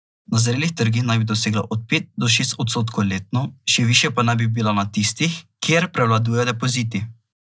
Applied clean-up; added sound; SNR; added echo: none; none; none; none.